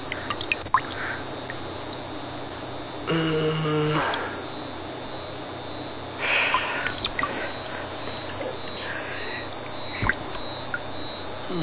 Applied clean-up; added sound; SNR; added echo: none; Raindrop / Drip / Trickle, dribble; 6 dB; none.